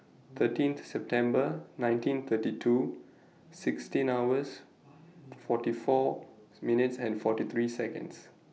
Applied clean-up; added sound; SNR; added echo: none; none; none; none.